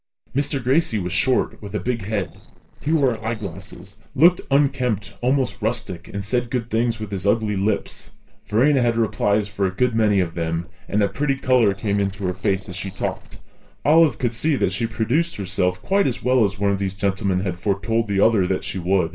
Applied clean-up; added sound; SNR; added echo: neural separator model SepFormer DNS4.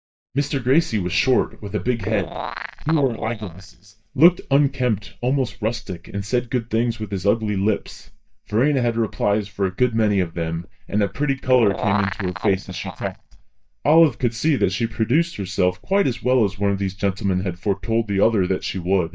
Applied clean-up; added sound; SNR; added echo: neural mask model DeepFilterNet 3.